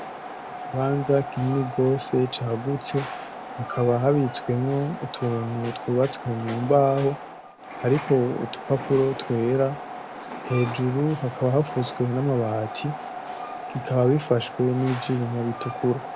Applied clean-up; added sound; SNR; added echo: none; Train; 11 dB; none.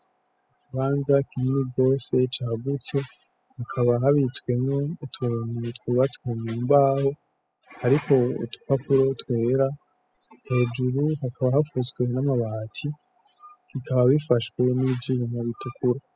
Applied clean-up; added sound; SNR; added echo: classical method spectral subtraction.